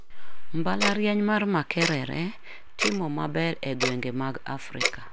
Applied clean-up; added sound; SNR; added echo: none; Tick-tock; 7 dB; none.